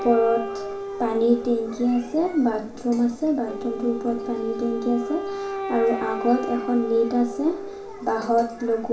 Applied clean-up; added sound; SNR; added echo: none; Wind instrument, woodwind instrument; 9 dB; reverberation time 0.5 s.